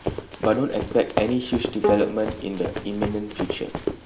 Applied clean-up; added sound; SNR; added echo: none; Run + Bowed string instrument; 4 dB; none.